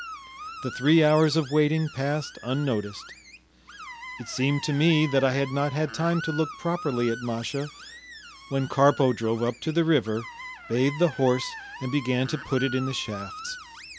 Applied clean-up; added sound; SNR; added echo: none; Screech; 15 dB; none.